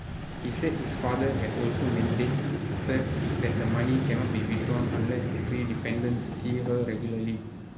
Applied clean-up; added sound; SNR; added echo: none; Vehicle; -1 dB; none.